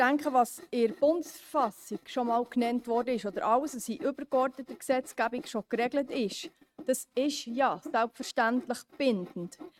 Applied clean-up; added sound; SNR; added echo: neural mask model RNNoise.